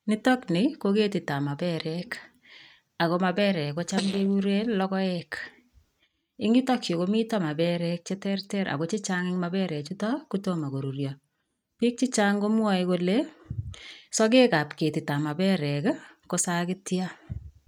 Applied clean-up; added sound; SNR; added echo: neural mask model RNNoise.